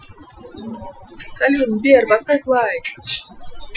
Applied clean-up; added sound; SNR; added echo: classical method Wiener filter.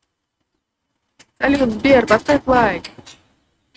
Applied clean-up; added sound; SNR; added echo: neural mask model RNNoise.